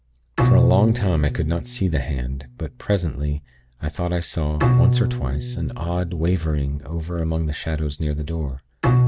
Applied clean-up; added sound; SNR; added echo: none; Bowed string instrument; 1 dB; none.